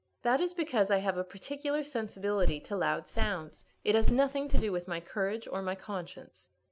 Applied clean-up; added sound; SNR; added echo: none; Walk, footsteps; -4 dB; none.